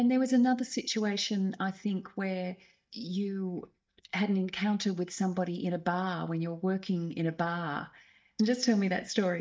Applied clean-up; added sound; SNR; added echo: neural mask model DeepFilterNet 3.